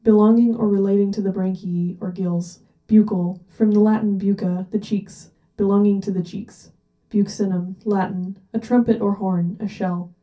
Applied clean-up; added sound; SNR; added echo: none; none; none; reverberation time 0.3 s.